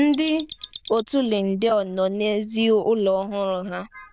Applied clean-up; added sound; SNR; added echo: neural diffusion model UNIVERSE++.